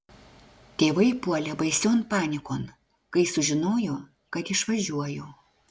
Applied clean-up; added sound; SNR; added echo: none; none; none; none.